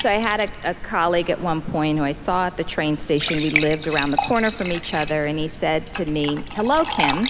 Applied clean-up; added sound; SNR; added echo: none; Fill (with liquid) / Trickle, dribble / Glass; 6 dB; none.